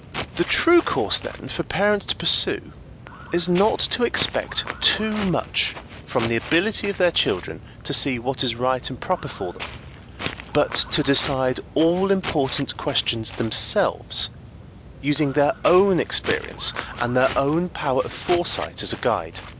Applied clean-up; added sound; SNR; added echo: none; Walk, footsteps; 13 dB; none.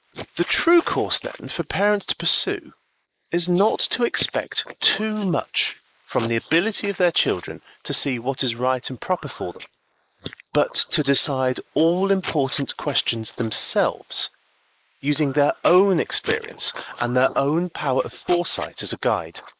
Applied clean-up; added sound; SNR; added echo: neural mask model Resemble Enhance denoiser.